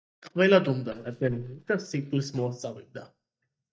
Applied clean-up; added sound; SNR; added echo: neural mask model DeepFilterNet 3.